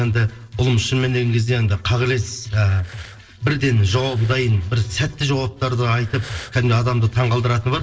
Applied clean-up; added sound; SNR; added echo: neural separator model SepFormer DNS4.